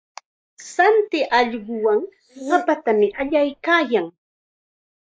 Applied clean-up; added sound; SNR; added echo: neural mask model Resemble Enhance denoiser.